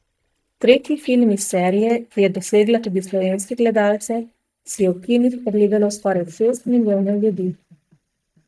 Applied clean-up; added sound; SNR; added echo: neural mask model DeepFilterNet 3.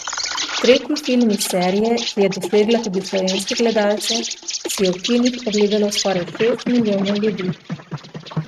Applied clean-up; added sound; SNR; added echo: neural mask model RNNoise.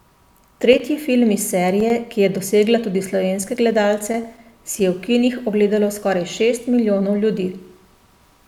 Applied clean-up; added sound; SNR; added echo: none; none; none; none.